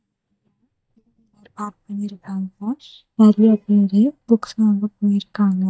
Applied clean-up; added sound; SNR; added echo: neural mask model DeepFilterNet 3.